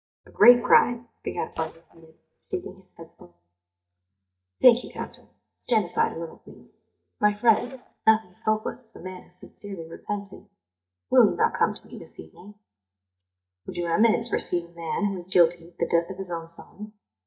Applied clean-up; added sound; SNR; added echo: neural mask model DeepFilterNet 3.